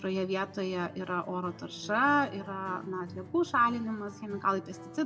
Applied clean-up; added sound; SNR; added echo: none; Acoustic guitar; 16 dB; reverberation time 0.7 s.